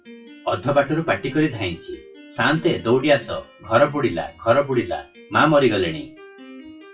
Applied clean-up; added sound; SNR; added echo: classical method WPE with log-MMSE.